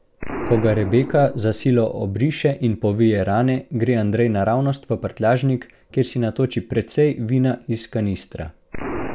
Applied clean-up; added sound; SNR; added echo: none; Explosion; 14 dB; none.